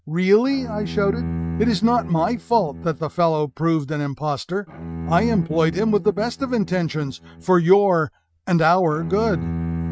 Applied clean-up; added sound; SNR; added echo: neural mask model RNNoise.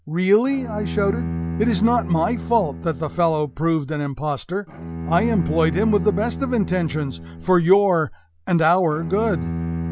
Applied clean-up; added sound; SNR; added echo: none; Bowed string instrument; 8 dB; none.